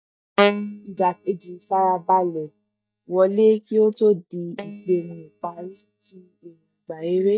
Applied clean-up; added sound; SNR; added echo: neural mask model DeepFilterNet 3.